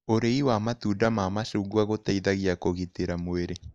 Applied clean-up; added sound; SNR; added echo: neural mask model Resemble Enhance denoiser.